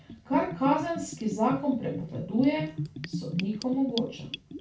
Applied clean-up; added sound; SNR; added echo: none; Bathtub (filling or washing) / Gurgling; 9 dB; reverberation time 0.2 s.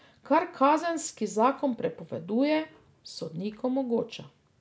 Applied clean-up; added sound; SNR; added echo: none; none; none; none.